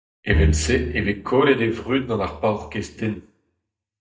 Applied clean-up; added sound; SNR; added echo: neural mask model DeepFilterNet 3.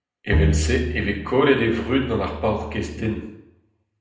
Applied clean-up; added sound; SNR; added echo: none; Bowed string instrument; 2 dB; reverberation time 0.7 s.